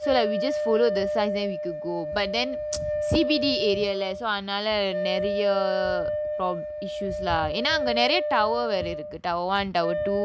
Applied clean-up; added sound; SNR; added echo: none; Wind instrument, woodwind instrument; 2 dB; none.